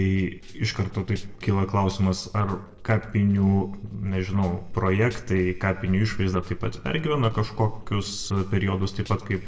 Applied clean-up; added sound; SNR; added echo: neural separator model SepFormer DNS4.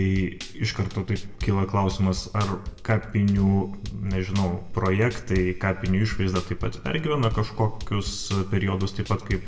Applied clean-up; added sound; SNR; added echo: none; Drum kit; 14 dB; reverberation time 0.6 s.